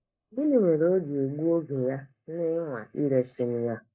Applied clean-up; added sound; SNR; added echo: neural mask model Resemble Enhance denoiser.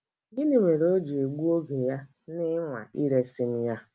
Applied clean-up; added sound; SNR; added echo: none; none; none; none.